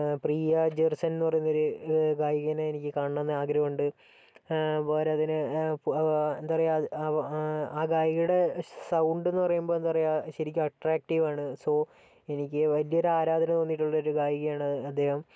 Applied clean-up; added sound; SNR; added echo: none; none; none; none.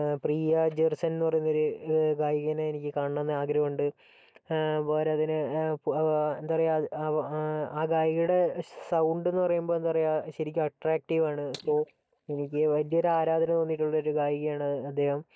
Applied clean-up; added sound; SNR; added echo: neural mask model DeepFilterNet 3.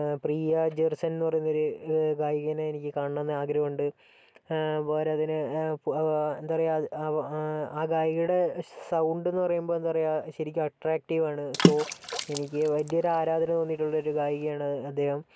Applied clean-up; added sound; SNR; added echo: none; Water / Splash, splatter; 2 dB; none.